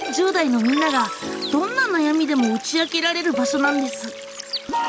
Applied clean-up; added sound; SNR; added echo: none; Bowed string instrument; 14 dB; none.